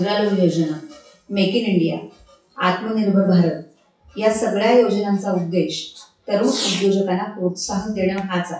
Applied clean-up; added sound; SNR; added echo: classical method WPE with log-MMSE.